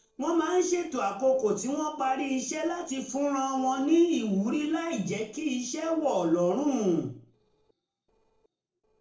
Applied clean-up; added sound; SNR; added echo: neural separator model SepFormer DNS4.